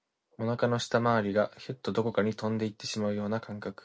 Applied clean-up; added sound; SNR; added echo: none; none; none; none.